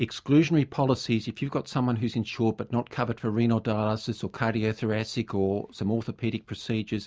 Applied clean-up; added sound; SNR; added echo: none; none; none; none.